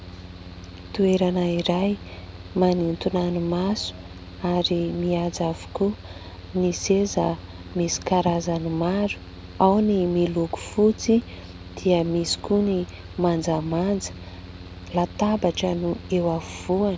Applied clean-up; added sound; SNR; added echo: none; Mechanical fan; 15 dB; none.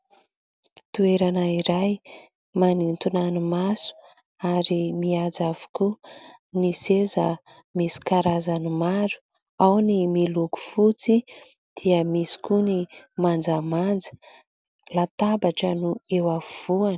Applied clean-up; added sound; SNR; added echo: none; none; none; none.